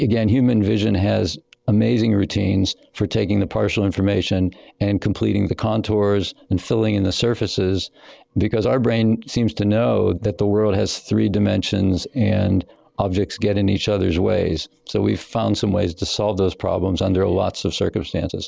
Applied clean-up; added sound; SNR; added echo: none; none; none; none.